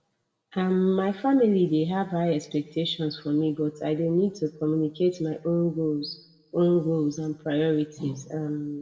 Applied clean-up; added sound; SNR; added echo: none; none; none; reverberation time 0.6 s.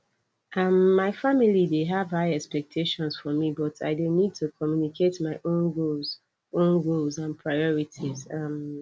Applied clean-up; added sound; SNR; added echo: none; none; none; none.